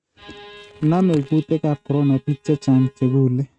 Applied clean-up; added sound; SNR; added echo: neural mask model RNNoise.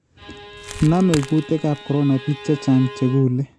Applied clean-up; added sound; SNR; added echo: none; Crackle + Bowed string instrument; 15 dB; none.